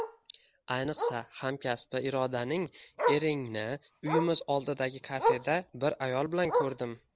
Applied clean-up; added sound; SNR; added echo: none; Bark; 3 dB; none.